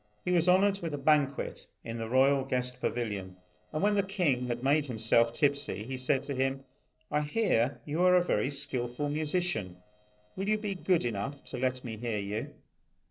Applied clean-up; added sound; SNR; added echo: neural separator model SepFormer DNS4.